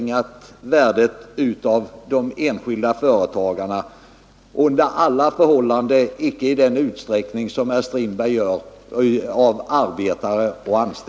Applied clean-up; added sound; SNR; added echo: none; none; none; none.